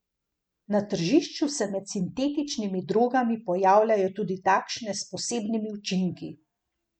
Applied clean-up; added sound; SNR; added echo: none; none; none; none.